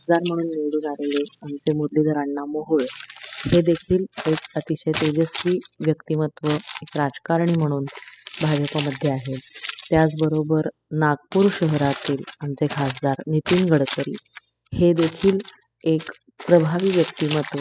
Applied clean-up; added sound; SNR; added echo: classical method spectral subtraction.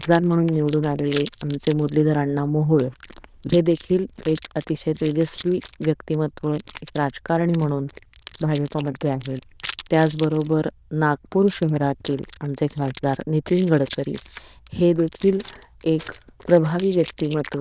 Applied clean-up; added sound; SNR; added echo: neural diffusion model UNIVERSE++.